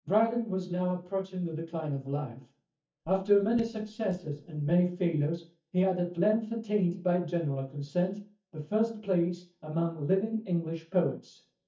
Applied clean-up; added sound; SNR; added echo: neural mask model DeepFilterNet 3.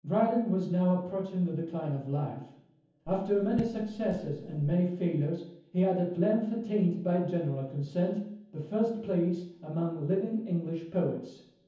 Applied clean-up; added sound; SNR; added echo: none; Raindrop / Drip; 13 dB; reverberation time 0.7 s.